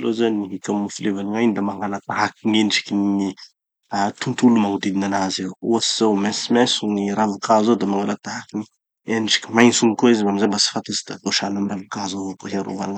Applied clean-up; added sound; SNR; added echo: none; none; none; none.